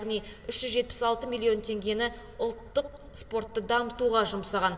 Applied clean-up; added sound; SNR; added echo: none; none; none; reverberation time 2.1 s.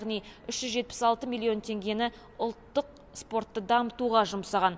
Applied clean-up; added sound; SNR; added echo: none; none; none; none.